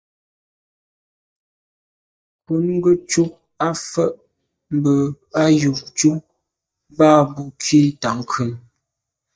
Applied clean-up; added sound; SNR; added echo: neural mask model DeepFilterNet 3.